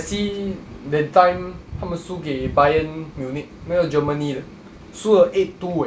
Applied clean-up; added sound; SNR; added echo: none; none; none; none.